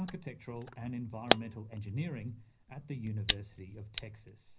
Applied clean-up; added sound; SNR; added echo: none; Camera; -2 dB; reverberation time 0.4 s.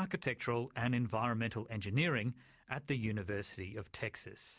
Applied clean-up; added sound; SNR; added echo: none; none; none; none.